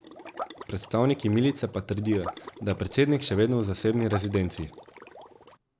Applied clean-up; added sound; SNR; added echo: none; Liquid; 16 dB; none.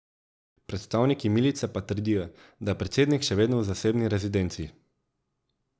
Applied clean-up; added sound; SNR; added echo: none; none; none; none.